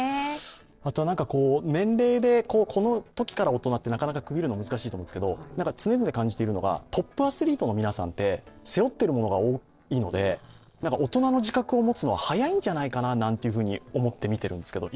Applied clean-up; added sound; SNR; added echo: neural separator model SepFormer DNS4.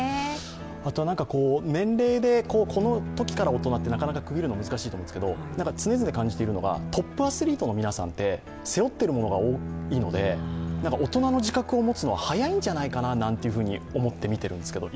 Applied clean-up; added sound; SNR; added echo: none; Bowed string instrument; 10 dB; none.